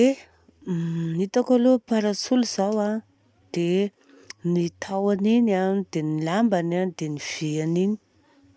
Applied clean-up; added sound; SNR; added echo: none; none; none; none.